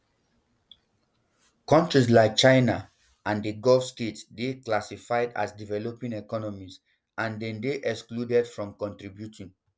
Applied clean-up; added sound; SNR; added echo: none; none; none; none.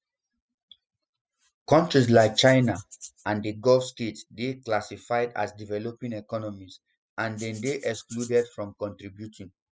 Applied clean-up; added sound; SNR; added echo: classical method spectral subtraction.